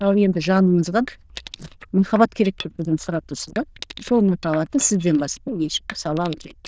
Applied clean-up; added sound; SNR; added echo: neural diffusion model UNIVERSE++.